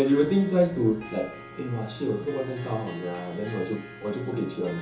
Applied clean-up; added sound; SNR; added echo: none; Harp; 17 dB; reverberation time 0.6 s.